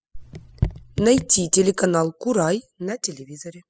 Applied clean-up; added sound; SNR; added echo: classical method spectral subtraction.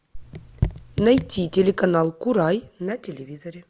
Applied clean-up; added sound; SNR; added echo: none; Raindrop / Drip; 7 dB; none.